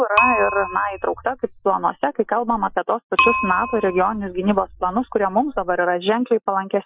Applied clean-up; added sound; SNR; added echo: classical method Wiener filter.